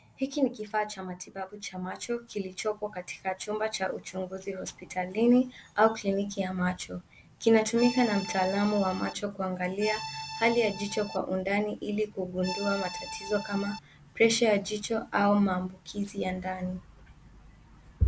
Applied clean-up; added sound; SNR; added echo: none; Accordion; 10 dB; none.